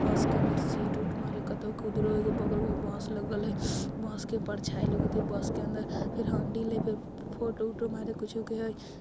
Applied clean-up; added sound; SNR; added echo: none; Thunder; -4 dB; none.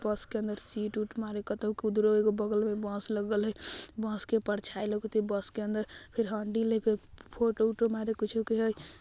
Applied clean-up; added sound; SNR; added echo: none; none; none; none.